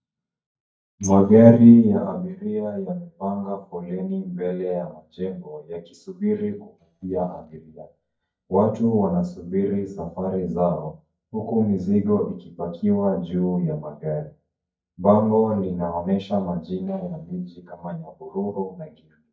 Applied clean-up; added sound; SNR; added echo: neural mask model DeepFilterNet 3.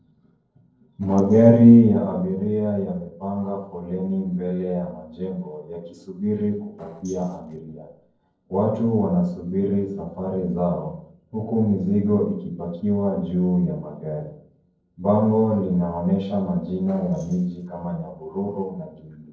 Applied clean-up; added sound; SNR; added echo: neural separator model SepFormer DNS4.